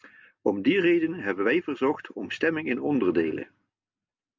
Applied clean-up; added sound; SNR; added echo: none; none; none; none.